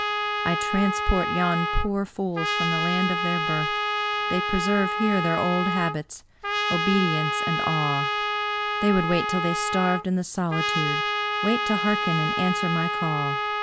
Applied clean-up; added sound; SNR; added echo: none; Trumpet; 0 dB; none.